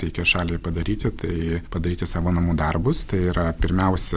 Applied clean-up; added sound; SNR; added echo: none; none; none; none.